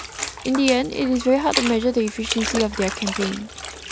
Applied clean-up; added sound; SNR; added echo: none; Trickle, dribble / Splash, splatter; 7 dB; none.